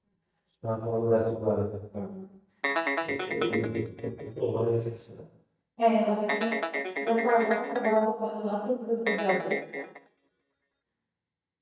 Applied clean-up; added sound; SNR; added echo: neural mask model DeepFilterNet 3.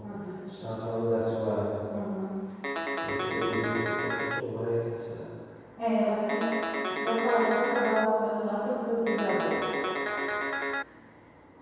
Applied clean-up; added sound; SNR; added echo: none; Guitar; 1 dB; reverberation time 2.2 s.